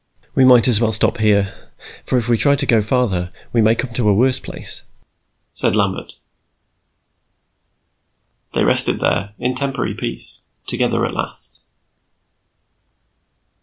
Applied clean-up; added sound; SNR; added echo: none; none; none; none.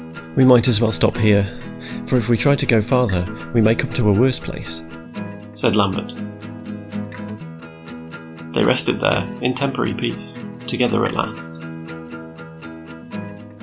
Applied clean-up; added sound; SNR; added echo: none; Acoustic guitar; 10 dB; none.